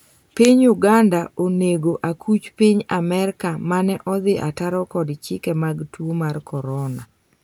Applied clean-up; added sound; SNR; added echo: none; none; none; none.